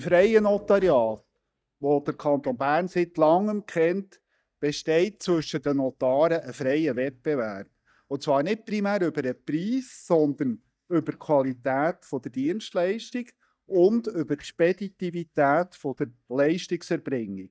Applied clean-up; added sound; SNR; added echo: neural mask model DeepFilterNet 3.